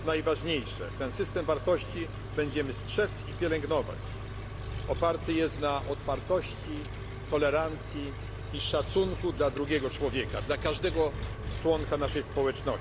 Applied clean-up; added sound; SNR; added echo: none; Engine; 6 dB; none.